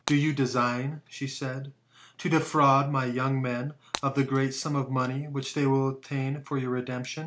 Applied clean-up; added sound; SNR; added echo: none; Shatter; 16 dB; none.